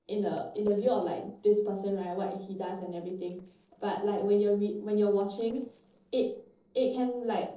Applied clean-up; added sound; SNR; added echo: neural separator model SepFormer DNS4.